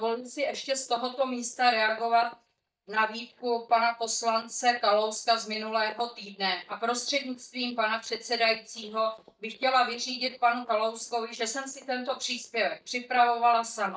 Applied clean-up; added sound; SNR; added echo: neural mask model DeepFilterNet 3.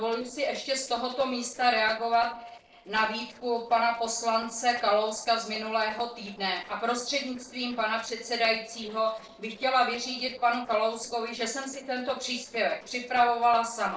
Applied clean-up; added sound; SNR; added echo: neural separator model SepFormer DNS4.